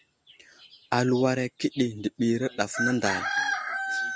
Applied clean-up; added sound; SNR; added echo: none; none; none; none.